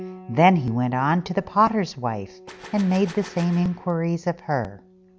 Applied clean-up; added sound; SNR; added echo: none; Piano + Gunshot, gunfire; 19 dB; none.